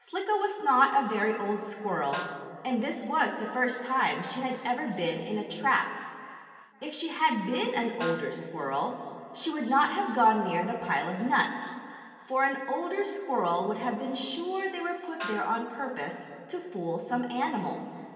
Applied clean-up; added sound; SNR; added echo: none; Snare drum; 14 dB; reverberation time 2.6 s.